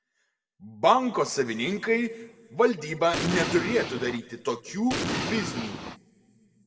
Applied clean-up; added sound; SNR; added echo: none; Explosion; 3 dB; reverberation time 1.3 s.